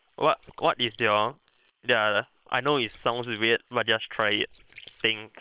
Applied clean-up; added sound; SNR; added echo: neural separator model SepFormer WHAM!.